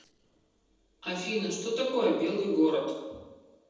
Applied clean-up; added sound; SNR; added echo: neural separator model SepFormer DNS4.